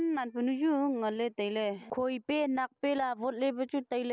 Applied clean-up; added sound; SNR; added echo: none; none; none; none.